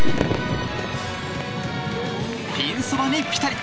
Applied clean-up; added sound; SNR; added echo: none; Fireworks; -1 dB; none.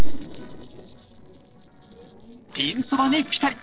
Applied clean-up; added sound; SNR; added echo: neural separator model SepFormer DNS4.